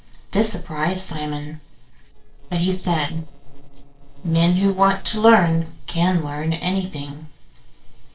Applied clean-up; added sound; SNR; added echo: neural separator model SepFormer DNS4.